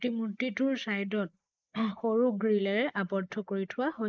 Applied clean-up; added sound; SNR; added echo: neural mask model Resemble Enhance denoiser.